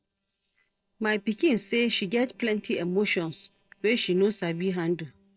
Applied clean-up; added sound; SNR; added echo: neural separator model SepFormer DNS4.